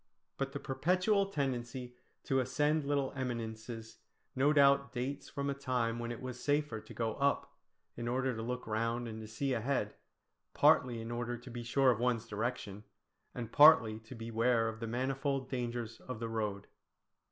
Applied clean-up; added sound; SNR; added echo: none; none; none; none.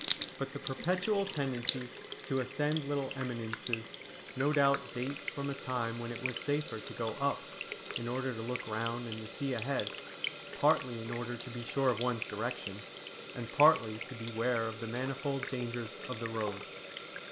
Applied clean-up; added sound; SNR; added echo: none; Sink (filling or washing) / Water tap, faucet; 3 dB; none.